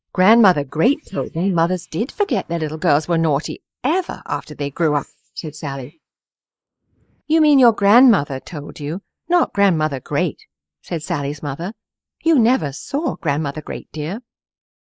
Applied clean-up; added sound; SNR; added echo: neural mask model Resemble Enhance denoiser.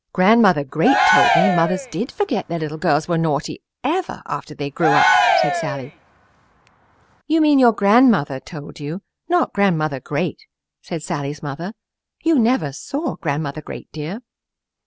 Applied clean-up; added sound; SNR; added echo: none; Cheering; 0 dB; none.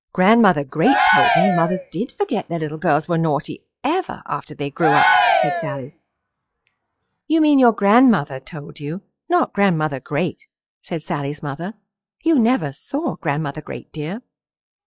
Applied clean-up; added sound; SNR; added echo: classical method log-MMSE.